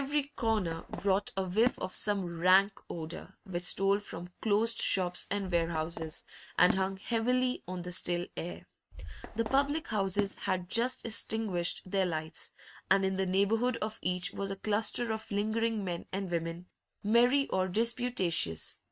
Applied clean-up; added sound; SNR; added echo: neural mask model RNNoise.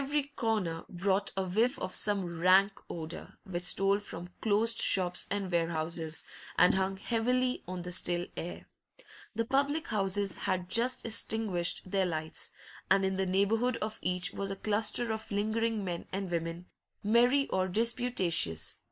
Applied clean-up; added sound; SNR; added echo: neural mask model Resemble Enhance denoiser.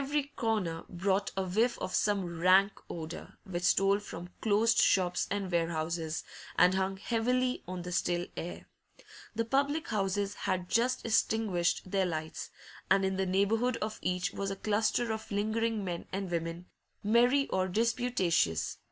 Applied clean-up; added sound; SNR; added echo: none; none; none; none.